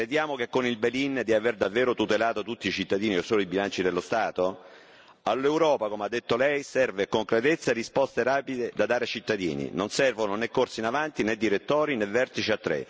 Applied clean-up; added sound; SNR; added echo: none; none; none; none.